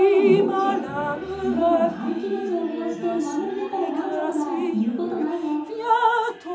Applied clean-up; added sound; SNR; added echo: none; Drip; -2 dB; reverberation time 0.9 s.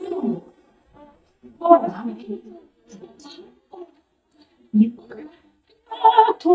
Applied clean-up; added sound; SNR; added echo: neural mask model DeepFilterNet 3.